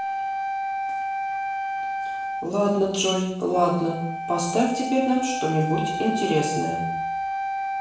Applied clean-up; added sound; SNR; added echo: none; Wind instrument, woodwind instrument; 3 dB; reverberation time 0.7 s.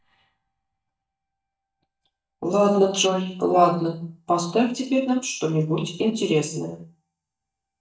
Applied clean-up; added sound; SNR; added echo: neural mask model DeepFilterNet 3.